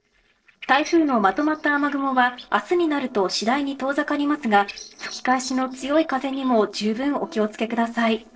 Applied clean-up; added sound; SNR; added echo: neural separator model SepFormer DNS4.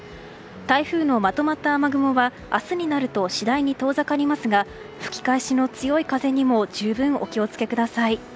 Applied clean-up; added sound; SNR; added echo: none; none; none; none.